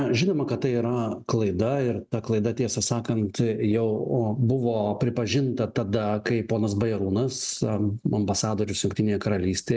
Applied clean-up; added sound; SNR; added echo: none; none; none; none.